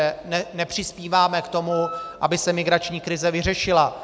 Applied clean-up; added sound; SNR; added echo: none; Wind instrument, woodwind instrument; 15 dB; none.